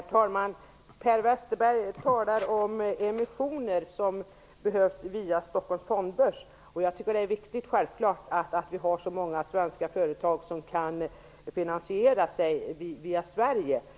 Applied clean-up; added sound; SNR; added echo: none; none; none; none.